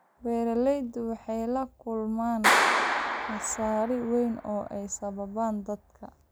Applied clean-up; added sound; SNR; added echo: none; Clapping; 2 dB; none.